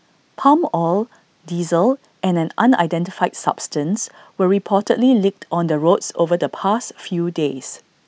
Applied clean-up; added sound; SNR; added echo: none; none; none; none.